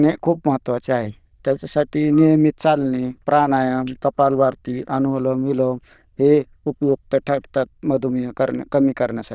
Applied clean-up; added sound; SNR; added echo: neural diffusion model UNIVERSE++.